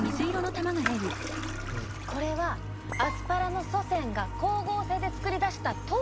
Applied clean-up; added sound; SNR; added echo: none; Toilet flush; 6 dB; none.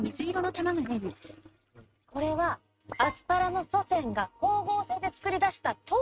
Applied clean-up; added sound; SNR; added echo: neural mask model RNNoise.